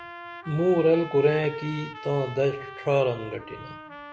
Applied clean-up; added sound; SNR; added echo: none; Trumpet; 15 dB; none.